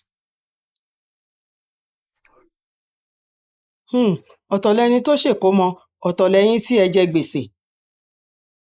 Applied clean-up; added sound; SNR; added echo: neural mask model Resemble Enhance denoiser.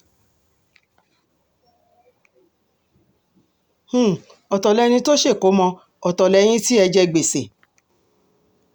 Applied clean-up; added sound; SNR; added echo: none; none; none; none.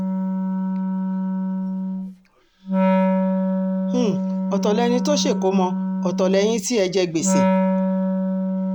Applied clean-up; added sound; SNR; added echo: none; Wind instrument, woodwind instrument; -3 dB; none.